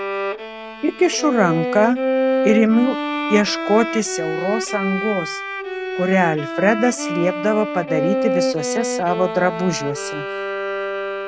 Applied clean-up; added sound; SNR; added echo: none; Bowed string instrument; 3 dB; none.